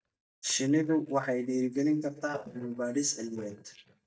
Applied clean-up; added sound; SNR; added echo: neural mask model DeepFilterNet 3.